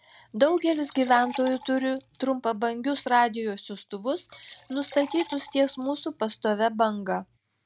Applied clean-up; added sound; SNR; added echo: none; Liquid; 18 dB; none.